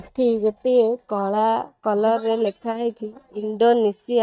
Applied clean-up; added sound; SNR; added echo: neural mask model DeepFilterNet 3.